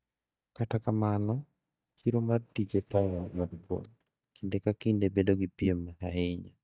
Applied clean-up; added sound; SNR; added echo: neural mask model DeepFilterNet 3.